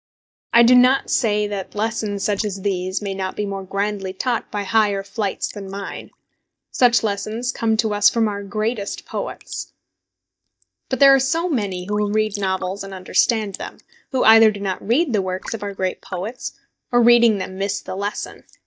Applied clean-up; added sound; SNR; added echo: neural mask model DeepFilterNet 3.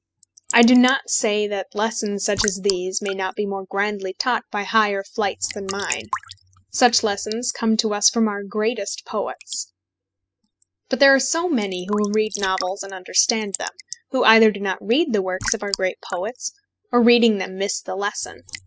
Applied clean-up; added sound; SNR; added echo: classical method spectral subtraction.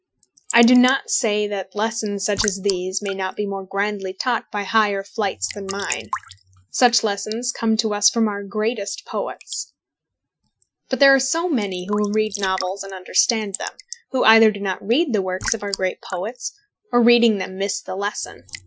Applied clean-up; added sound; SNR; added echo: classical method Wiener filter.